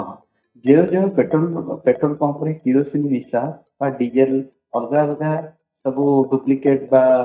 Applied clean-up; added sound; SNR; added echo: neural mask model DeepFilterNet 3.